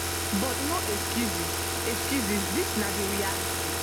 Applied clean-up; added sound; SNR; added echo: none; Car; -3 dB; none.